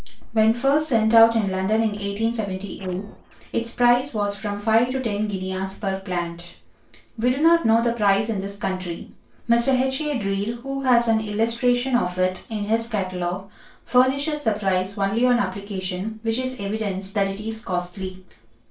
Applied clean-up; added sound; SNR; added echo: neural separator model SepFormer DNS4.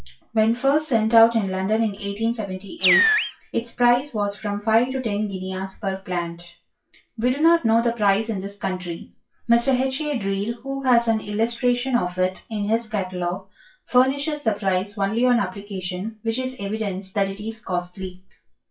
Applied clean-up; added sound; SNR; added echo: classical method WPE with log-MMSE.